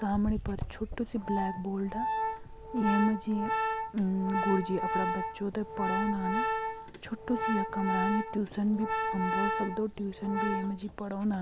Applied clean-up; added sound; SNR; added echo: none; Organ; 2 dB; none.